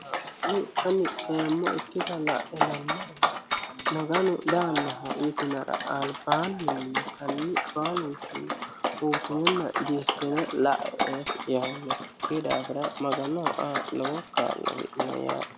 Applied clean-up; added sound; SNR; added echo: none; Dog; 1 dB; none.